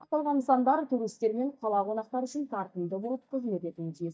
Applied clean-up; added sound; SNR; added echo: neural mask model DeepFilterNet 3.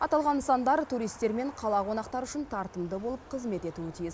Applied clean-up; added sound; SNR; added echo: none; none; none; none.